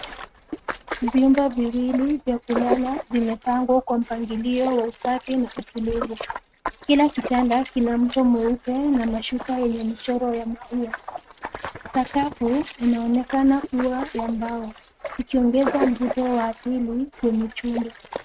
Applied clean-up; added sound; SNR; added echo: neural mask model RNNoise.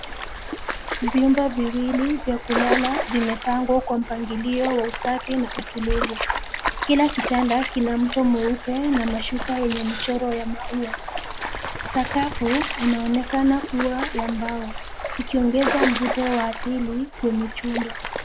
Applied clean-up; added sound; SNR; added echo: none; Stream; 5 dB; none.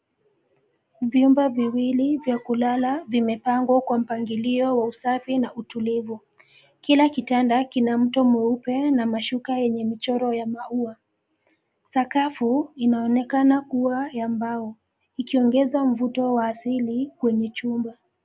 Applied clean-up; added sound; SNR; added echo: none; none; none; none.